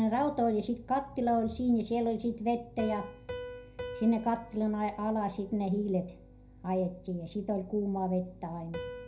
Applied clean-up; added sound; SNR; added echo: none; Piano; 16 dB; reverberation time 0.4 s.